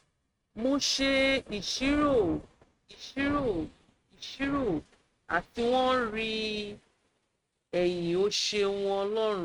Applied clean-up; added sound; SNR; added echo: neural mask model RNNoise.